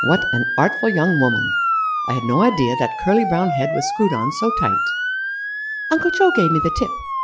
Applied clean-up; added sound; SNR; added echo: classical method log-MMSE.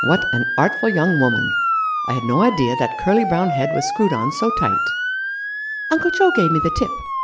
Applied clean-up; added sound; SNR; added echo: none; Motor vehicle (road) / Siren; 2 dB; none.